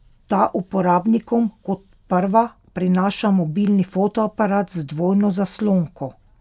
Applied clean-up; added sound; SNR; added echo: none; none; none; none.